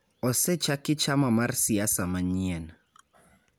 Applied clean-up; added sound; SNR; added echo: none; none; none; none.